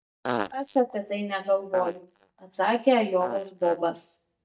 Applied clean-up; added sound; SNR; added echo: neural mask model DeepFilterNet 3.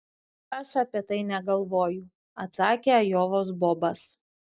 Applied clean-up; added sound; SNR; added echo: none; none; none; none.